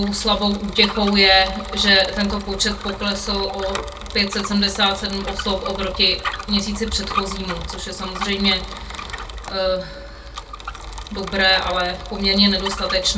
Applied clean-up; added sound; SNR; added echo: none; Bicycle; 11 dB; reverberation time 0.2 s.